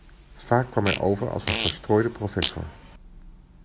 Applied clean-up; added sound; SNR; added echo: none; Fart; 7 dB; none.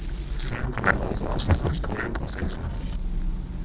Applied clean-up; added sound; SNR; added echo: neural separator model SepFormer DNS4.